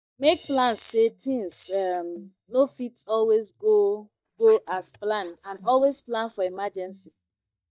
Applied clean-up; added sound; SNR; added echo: neural mask model DeepFilterNet 3.